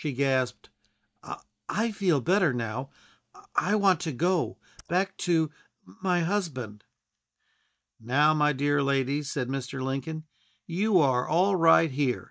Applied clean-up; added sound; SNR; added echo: neural mask model DeepFilterNet 3.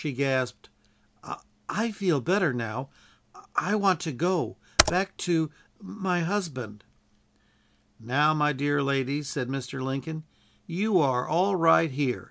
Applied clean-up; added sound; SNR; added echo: none; Computer keyboard; 2 dB; none.